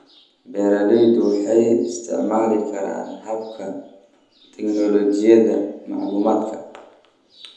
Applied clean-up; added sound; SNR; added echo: none; none; none; reverberation time 0.8 s.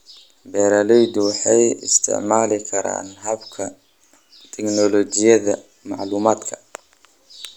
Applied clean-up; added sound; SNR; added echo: none; none; none; none.